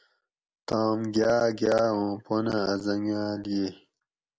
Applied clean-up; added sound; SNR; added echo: none; none; none; none.